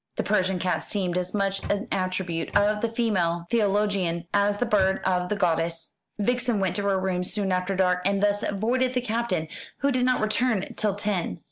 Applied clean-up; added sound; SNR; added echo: none; Microwave oven; 15 dB; none.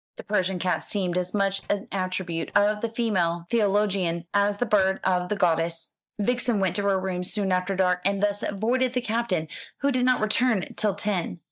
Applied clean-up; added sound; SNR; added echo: neural mask model DeepFilterNet 3.